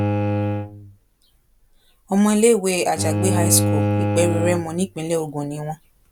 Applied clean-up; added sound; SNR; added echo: none; Bowed string instrument; 2 dB; none.